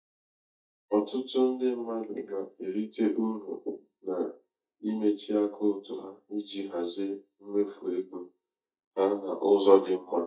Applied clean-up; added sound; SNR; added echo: neural mask model DeepFilterNet 3.